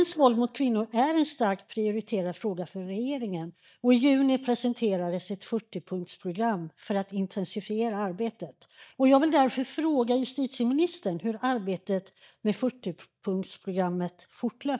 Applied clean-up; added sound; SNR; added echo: neural mask model DeepFilterNet 3.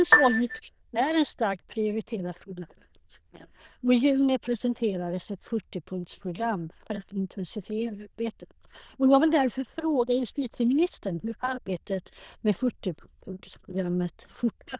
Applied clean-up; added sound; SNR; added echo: neural diffusion model UNIVERSE++.